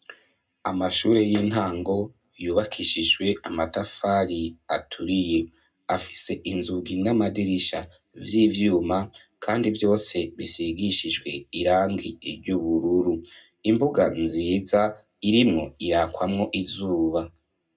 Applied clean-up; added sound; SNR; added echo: none; none; none; reverberation time 0.2 s.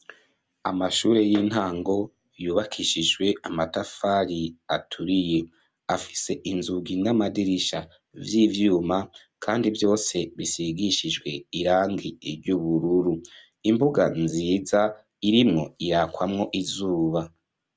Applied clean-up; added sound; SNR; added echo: none; none; none; none.